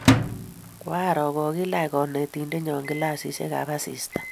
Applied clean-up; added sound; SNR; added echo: none; Microwave oven; 2 dB; none.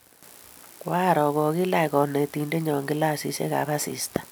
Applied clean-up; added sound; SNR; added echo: none; none; none; none.